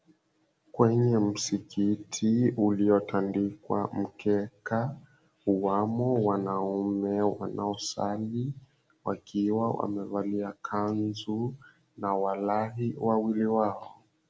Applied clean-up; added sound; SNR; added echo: none; none; none; none.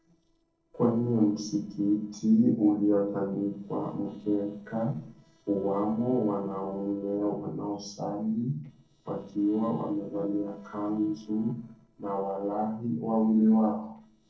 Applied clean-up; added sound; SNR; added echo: neural separator model SepFormer DNS4.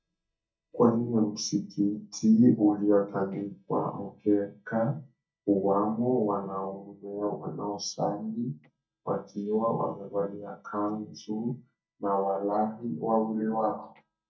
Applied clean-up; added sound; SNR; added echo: neural mask model DeepFilterNet 3.